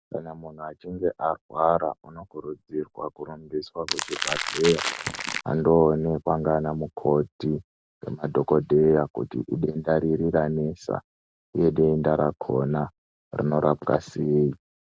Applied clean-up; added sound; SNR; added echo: none; Crackle; 5 dB; none.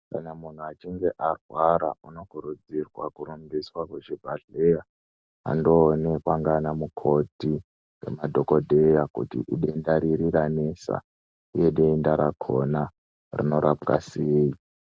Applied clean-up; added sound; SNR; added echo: none; none; none; none.